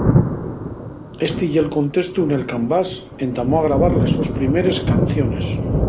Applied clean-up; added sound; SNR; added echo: none; Thunder; 0 dB; none.